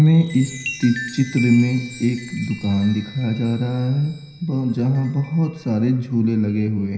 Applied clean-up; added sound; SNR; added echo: none; Chime; 17 dB; reverberation time 0.9 s.